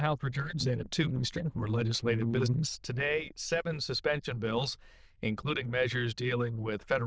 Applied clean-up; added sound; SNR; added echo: neural diffusion model UNIVERSE++.